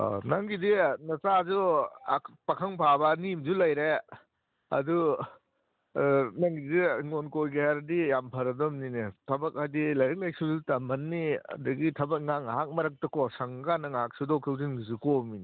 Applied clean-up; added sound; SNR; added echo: none; none; none; none.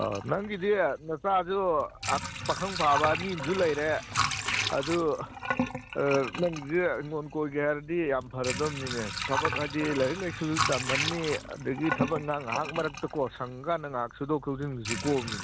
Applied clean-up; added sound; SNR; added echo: none; Sink (filling or washing) / Water; 5 dB; none.